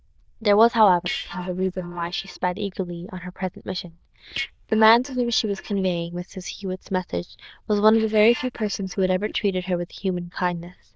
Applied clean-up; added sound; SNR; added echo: neural diffusion model UNIVERSE++.